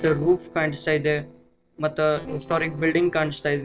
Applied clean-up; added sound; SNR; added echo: neural separator model SepFormer DNS4.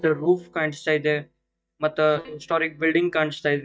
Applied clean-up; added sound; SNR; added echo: neural mask model DeepFilterNet 3.